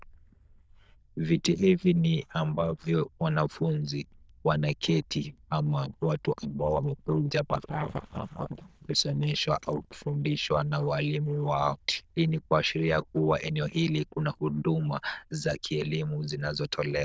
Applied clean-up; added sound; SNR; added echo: neural diffusion model UNIVERSE++.